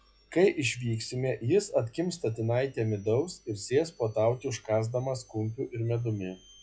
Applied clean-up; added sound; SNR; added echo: classical method log-MMSE.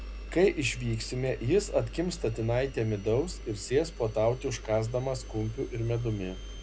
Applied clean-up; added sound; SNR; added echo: none; Engine; 11 dB; none.